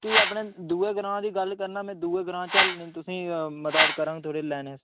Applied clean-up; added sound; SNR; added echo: none; Whoosh, swoosh, swish; -3 dB; none.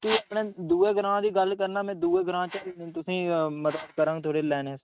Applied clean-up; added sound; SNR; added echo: neural mask model RNNoise.